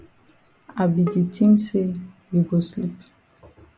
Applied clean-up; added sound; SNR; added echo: none; Bowed string instrument; 18 dB; none.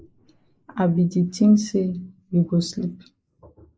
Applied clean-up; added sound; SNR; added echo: neural mask model Resemble Enhance denoiser.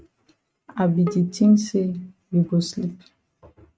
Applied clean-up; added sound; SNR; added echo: neural mask model RNNoise.